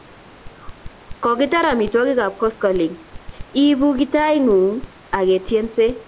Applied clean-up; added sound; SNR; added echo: none; Crackle; 17 dB; none.